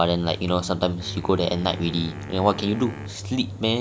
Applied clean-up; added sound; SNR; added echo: none; Wind instrument, woodwind instrument; 18 dB; none.